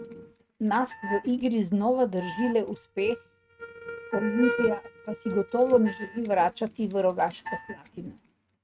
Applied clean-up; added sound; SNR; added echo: neural mask model RNNoise.